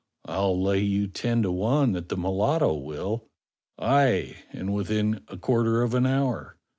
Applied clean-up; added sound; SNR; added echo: none; none; none; none.